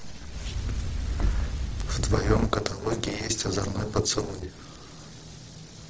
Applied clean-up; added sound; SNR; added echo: neural separator model SepFormer DNS4.